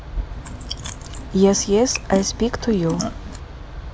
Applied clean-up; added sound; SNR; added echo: none; Chewing, mastication; 11 dB; none.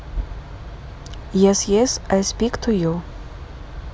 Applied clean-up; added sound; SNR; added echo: none; none; none; none.